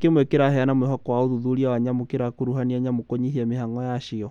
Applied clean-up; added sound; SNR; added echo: none; none; none; none.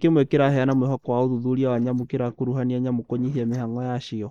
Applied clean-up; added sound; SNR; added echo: neural mask model Resemble Enhance denoiser.